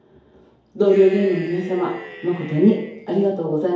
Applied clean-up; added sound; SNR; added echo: none; Cheering; 18 dB; reverberation time 2.4 s.